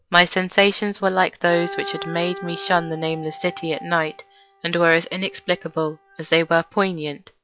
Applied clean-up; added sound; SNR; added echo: classical method log-MMSE.